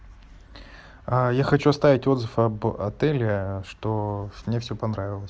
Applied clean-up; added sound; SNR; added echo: none; none; none; none.